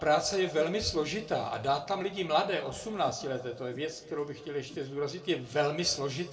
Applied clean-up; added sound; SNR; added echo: neural separator model SepFormer DNS4.